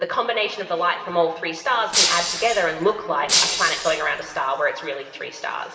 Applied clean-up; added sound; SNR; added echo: none; Shatter; 0 dB; reverberation time 2.7 s.